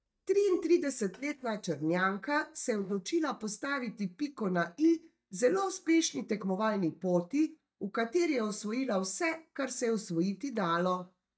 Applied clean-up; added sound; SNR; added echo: neural mask model DeepFilterNet 3.